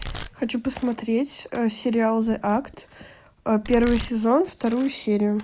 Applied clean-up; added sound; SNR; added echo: none; Domestic sounds, home sounds; 16 dB; none.